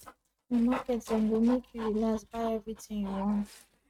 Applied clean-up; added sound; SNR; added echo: neural mask model RNNoise.